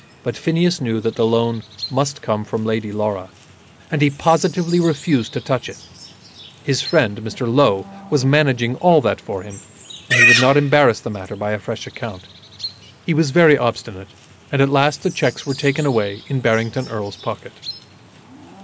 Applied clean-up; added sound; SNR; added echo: none; Livestock, farm animals, working animals; 9 dB; none.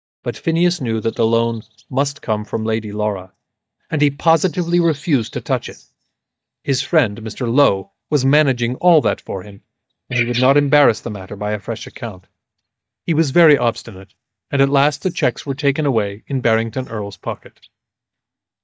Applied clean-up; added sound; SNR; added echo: neural mask model DeepFilterNet 3.